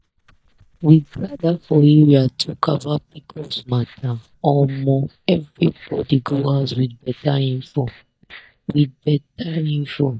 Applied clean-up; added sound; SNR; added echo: neural mask model DeepFilterNet 3.